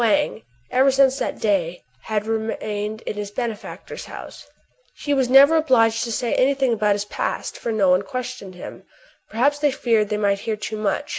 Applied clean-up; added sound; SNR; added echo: none; none; none; none.